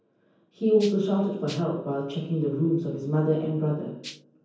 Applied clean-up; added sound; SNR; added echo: none; Rattle (instrument); 16 dB; reverberation time 0.9 s.